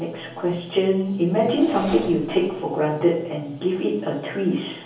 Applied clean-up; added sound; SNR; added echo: none; Engine; 17 dB; reverberation time 0.7 s.